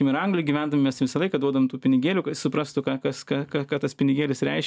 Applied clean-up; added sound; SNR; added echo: none; none; none; none.